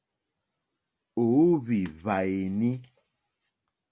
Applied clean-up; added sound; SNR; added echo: none; none; none; none.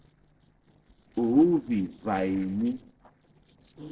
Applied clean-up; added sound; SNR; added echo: neural separator model SepFormer DNS4.